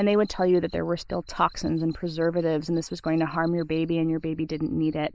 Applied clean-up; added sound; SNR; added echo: neural mask model Resemble Enhance denoiser.